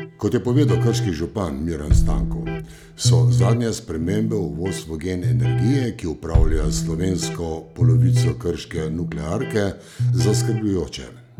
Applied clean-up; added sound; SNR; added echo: none; Electric guitar + Bass drum; -3 dB; none.